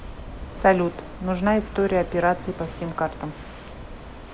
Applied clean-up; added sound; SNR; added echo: none; Walk, footsteps / Waves, surf / Wind; 12 dB; none.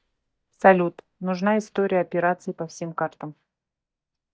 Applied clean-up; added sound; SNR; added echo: neural mask model DeepFilterNet 3.